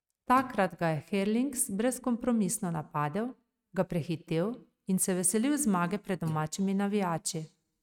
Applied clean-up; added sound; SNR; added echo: neural mask model RNNoise.